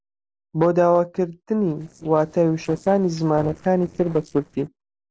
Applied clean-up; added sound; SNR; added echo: neural separator model SepFormer DNS4.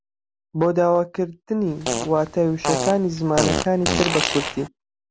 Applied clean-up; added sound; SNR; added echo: none; Fart; 3 dB; none.